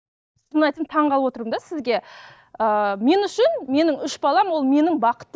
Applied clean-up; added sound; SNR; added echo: neural mask model DeepFilterNet 3.